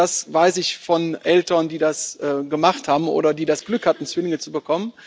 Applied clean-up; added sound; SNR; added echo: none; none; none; none.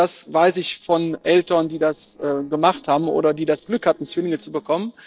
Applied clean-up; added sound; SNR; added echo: neural separator model SepFormer DNS4.